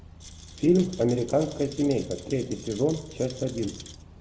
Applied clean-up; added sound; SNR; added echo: none; Rattle; 19 dB; none.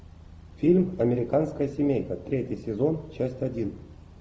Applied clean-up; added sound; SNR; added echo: none; none; none; none.